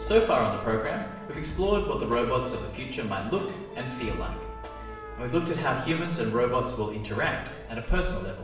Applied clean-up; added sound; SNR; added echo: none; Trumpet; 20 dB; reverberation time 0.9 s.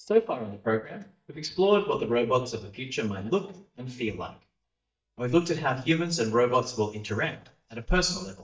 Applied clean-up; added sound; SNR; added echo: neural mask model DeepFilterNet 3.